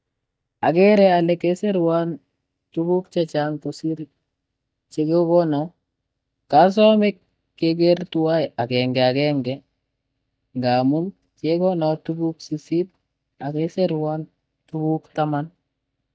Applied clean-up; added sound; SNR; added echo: neural mask model DeepFilterNet 3.